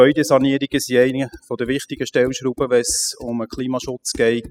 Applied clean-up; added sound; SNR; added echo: classical method spectral subtraction.